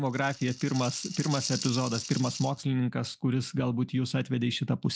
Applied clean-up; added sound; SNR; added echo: none; Rattle (instrument); 10 dB; none.